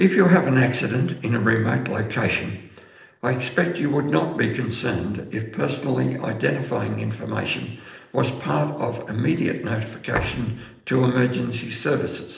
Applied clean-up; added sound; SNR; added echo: neural separator model SepFormer DNS4.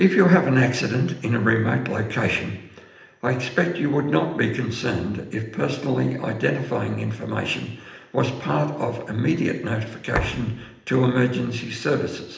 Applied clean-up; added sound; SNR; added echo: none; Thump, thud; 9 dB; reverberation time 0.8 s.